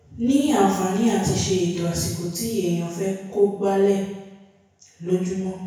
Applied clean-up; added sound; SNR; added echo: none; none; none; reverberation time 1.0 s.